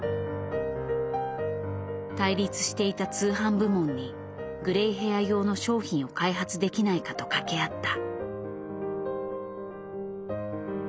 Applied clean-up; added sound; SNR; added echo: none; none; none; none.